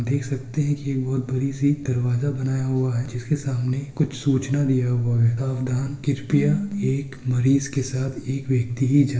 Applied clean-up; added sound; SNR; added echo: none; none; none; reverberation time 0.9 s.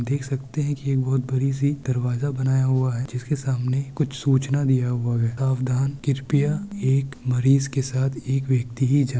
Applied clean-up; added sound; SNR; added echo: none; none; none; none.